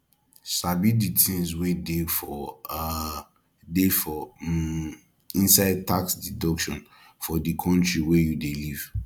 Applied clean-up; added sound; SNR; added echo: none; none; none; none.